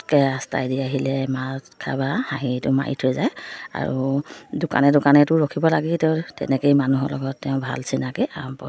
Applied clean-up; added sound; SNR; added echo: none; none; none; none.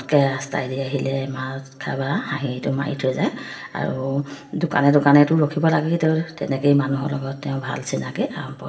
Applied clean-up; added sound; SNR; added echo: none; none; none; reverberation time 2.0 s.